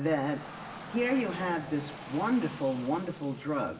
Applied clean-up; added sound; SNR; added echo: none; Rain / Dog; 13 dB; reverberation time 0.7 s.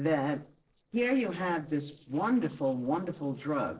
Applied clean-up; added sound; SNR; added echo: neural separator model SepFormer DNS4.